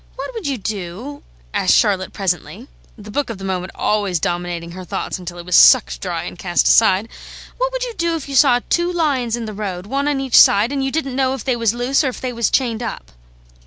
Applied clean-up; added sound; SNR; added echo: none; none; none; none.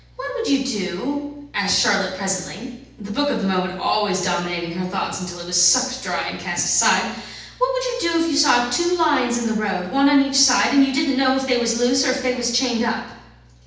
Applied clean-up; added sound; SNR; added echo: none; none; none; reverberation time 0.9 s.